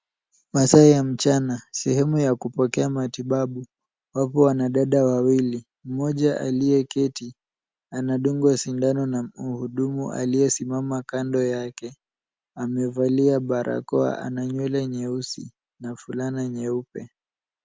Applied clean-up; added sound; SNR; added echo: none; none; none; none.